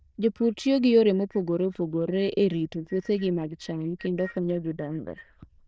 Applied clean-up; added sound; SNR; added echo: neural diffusion model UNIVERSE++.